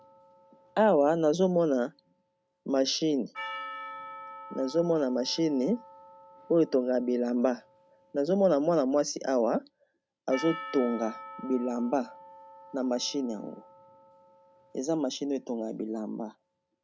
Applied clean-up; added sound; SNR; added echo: none; Percussion; 18 dB; none.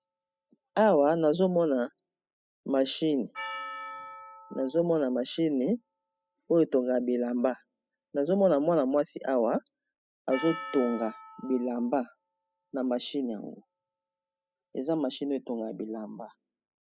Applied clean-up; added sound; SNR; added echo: classical method spectral subtraction.